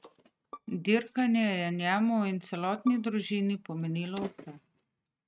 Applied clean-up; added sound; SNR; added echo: neural mask model RNNoise.